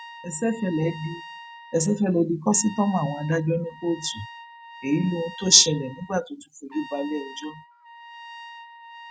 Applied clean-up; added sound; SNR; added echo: none; Trumpet; 17 dB; none.